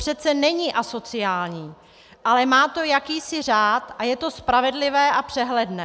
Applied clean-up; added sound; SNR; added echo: none; none; none; none.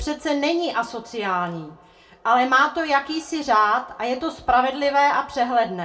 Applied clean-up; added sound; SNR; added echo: none; none; none; reverberation time 0.2 s.